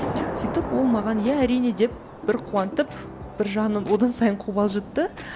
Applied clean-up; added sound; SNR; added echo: none; Thunder / Rain; 10 dB; none.